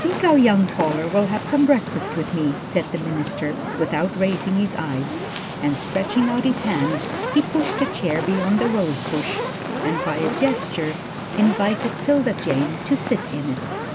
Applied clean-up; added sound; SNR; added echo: none; Fire; 6 dB; none.